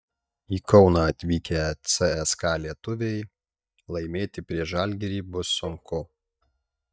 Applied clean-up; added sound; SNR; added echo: neural mask model DeepFilterNet 3.